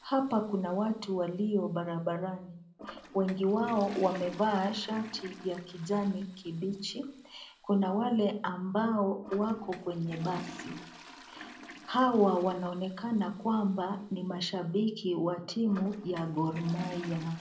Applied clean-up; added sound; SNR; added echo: none; Toilet flush; 18 dB; reverberation time 0.4 s.